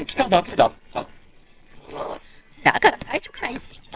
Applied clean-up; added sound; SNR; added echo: neural separator model SepFormer WHAMR!.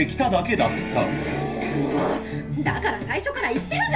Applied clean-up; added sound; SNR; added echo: none; Mechanical fan; 19 dB; reverberation time 0.3 s.